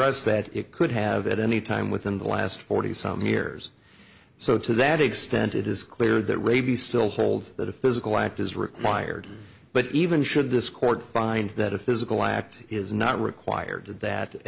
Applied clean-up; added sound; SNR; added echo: none; none; none; none.